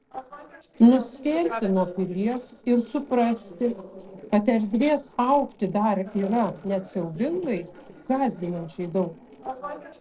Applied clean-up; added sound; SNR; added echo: neural separator model SepFormer DNS4.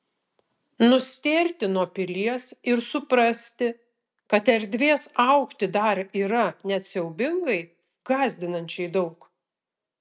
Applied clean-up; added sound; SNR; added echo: none; none; none; none.